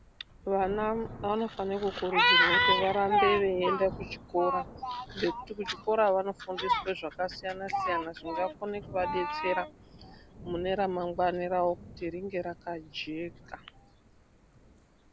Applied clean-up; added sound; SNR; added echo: none; Thunder / Rain; 18 dB; none.